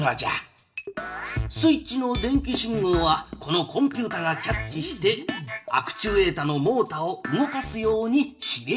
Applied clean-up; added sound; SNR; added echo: none; none; none; reverberation time 0.4 s.